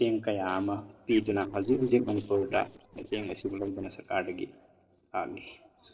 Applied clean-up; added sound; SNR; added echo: neural separator model SepFormer DNS4.